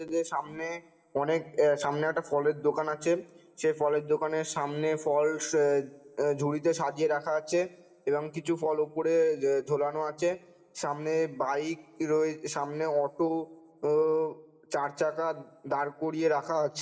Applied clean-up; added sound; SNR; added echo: none; none; none; reverberation time 1.0 s.